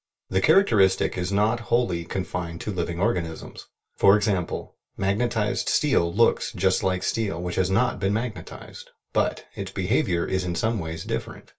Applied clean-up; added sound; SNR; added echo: none; none; none; reverberation time 0.2 s.